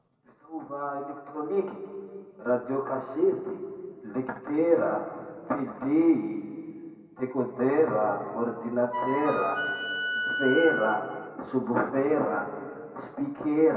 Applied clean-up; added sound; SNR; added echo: none; Wind instrument, woodwind instrument; 3 dB; reverberation time 1.9 s.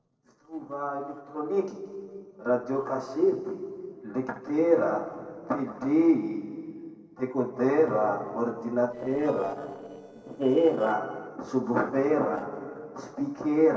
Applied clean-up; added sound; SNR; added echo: neural separator model SepFormer DNS4.